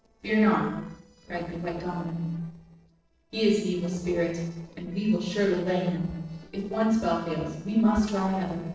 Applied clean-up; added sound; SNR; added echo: neural separator model SepFormer DNS4.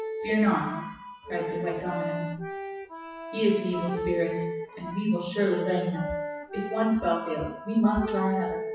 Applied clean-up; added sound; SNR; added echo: classical method WPE with log-MMSE.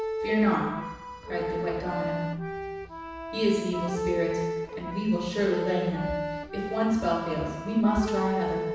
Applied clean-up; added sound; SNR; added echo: none; Accordion; 5 dB; reverberation time 1.1 s.